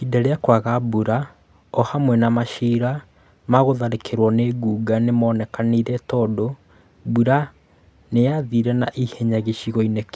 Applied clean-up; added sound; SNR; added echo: none; none; none; none.